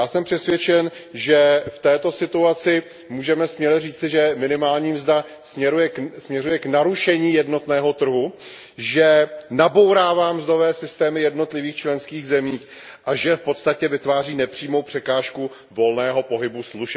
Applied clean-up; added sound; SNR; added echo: none; none; none; none.